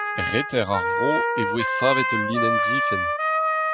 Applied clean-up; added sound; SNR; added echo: classical method spectral subtraction.